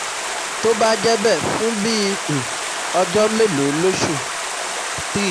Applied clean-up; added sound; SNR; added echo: none; Stream; 4 dB; none.